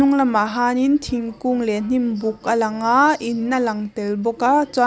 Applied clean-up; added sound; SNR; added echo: none; none; none; none.